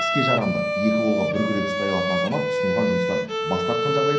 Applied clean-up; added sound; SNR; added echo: none; Bowed string instrument; -2 dB; reverberation time 0.6 s.